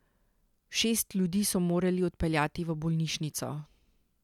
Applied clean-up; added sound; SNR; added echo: none; none; none; none.